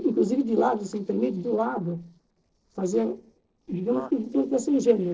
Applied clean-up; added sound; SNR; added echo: neural separator model SepFormer DNS4.